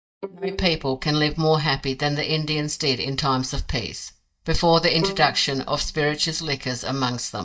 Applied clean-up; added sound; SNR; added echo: neural mask model DeepFilterNet 3.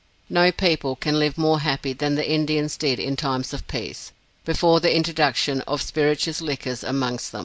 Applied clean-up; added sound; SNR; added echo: none; none; none; none.